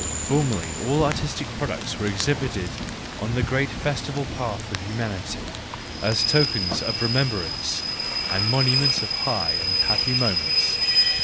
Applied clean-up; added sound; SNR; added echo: none; Rain / Train; -1 dB; none.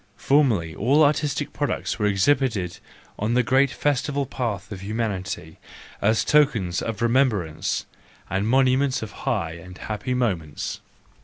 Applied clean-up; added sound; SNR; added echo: none; none; none; none.